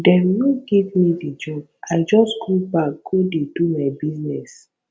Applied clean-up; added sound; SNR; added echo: none; none; none; none.